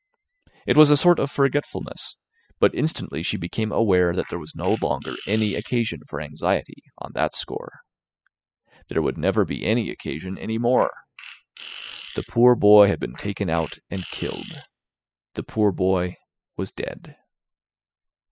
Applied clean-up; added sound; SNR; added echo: classical method spectral subtraction.